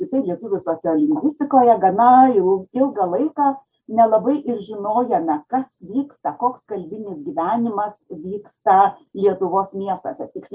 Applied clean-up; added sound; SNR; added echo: none; none; none; none.